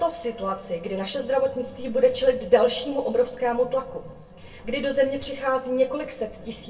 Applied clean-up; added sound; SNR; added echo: none; none; none; reverberation time 0.2 s.